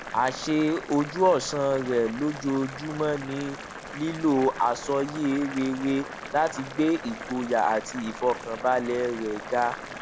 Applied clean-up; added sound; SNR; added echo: none; Boiling; 12 dB; none.